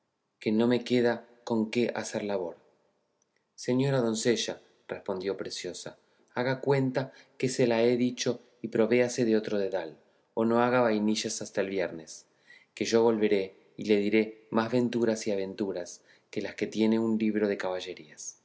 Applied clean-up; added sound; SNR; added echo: none; none; none; none.